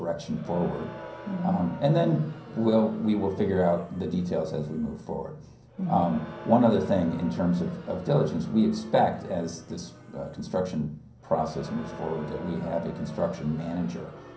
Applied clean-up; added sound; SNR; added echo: none; Crowd; 17 dB; reverberation time 0.6 s.